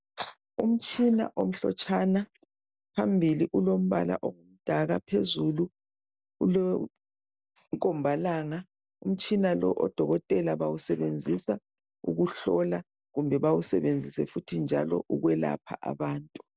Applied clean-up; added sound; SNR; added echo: none; none; none; none.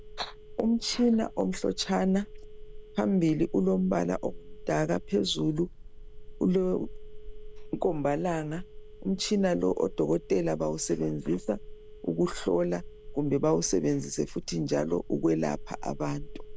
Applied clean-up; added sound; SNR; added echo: none; Telephone; 13 dB; none.